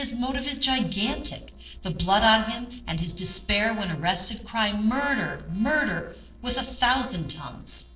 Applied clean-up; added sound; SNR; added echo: neural separator model SepFormer DNS4.